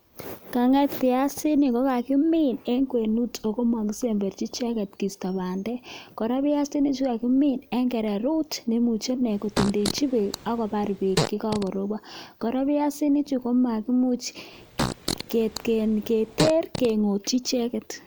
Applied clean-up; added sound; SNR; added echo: none; Fart; 7 dB; none.